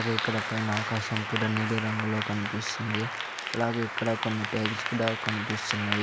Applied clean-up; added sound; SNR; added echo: none; Applause / Clapping; 3 dB; none.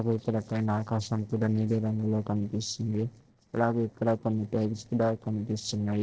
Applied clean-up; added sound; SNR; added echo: neural separator model SepFormer DNS4.